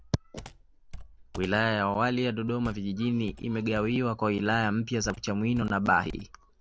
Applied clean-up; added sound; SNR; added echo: none; Computer keyboard; 18 dB; none.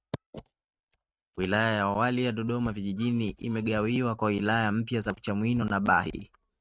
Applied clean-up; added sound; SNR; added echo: neural mask model RNNoise.